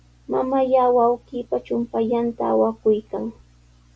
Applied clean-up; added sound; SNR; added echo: none; none; none; none.